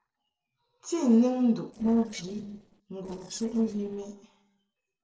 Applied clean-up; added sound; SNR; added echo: neural separator model SepFormer DNS4.